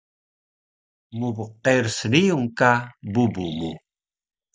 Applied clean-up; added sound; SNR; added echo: neural mask model DeepFilterNet 3.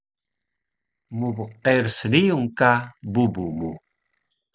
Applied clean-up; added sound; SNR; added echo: neural separator model SepFormer DNS4.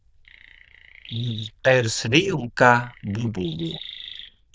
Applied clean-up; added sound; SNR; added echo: neural diffusion model UNIVERSE++.